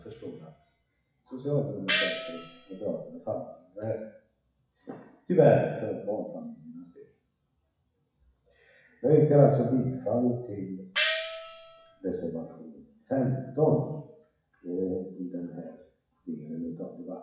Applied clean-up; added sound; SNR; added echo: classical method WPE with log-MMSE.